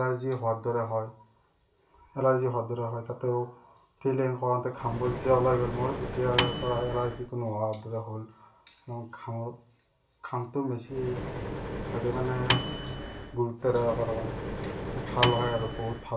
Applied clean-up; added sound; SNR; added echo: none; Microwave oven; 2 dB; reverberation time 0.4 s.